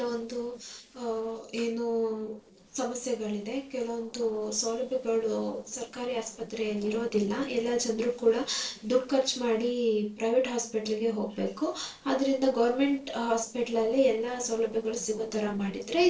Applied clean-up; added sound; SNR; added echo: neural separator model SepFormer DNS4.